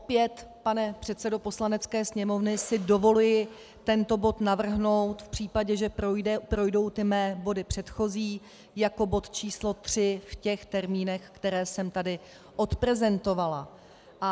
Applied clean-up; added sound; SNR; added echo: none; none; none; none.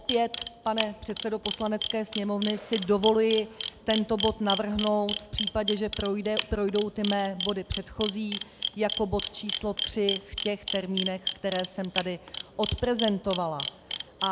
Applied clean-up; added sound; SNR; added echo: none; Camera; 4 dB; none.